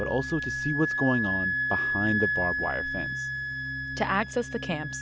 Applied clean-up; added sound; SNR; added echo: none; Wind instrument, woodwind instrument; 1 dB; none.